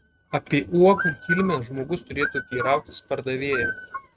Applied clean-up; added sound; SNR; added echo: neural mask model RNNoise.